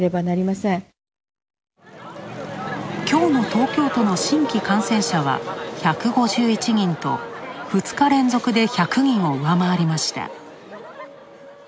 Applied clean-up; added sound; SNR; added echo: none; none; none; none.